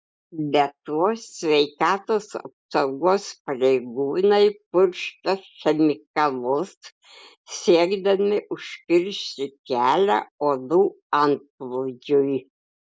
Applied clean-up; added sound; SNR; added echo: neural mask model Resemble Enhance denoiser.